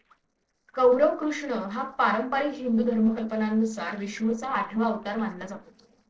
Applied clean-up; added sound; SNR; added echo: neural separator model SepFormer DNS4.